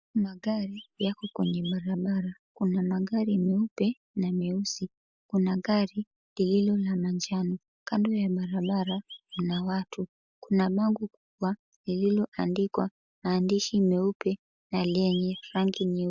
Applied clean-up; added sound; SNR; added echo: none; Chirp, tweet; 16 dB; none.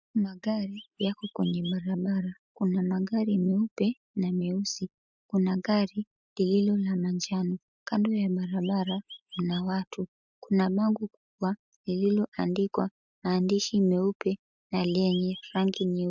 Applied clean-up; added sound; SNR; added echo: neural mask model RNNoise.